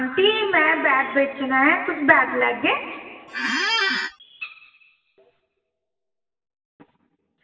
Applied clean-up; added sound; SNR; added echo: none; Squeak; 0 dB; reverberation time 2.8 s.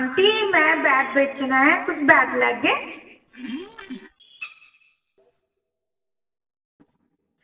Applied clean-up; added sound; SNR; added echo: neural separator model SepFormer DNS4.